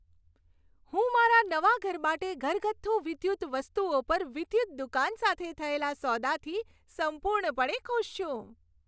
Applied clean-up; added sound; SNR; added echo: none; none; none; none.